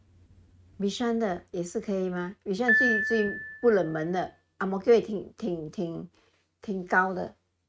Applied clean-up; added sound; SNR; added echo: neural mask model RNNoise.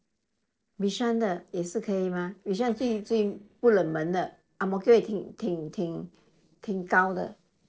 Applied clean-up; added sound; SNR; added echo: neural separator model SepFormer DNS4.